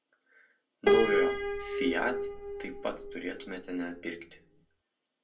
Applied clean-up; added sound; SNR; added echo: none; Piano; -4 dB; reverberation time 0.2 s.